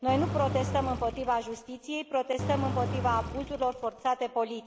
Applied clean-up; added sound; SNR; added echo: none; Engine; 5 dB; none.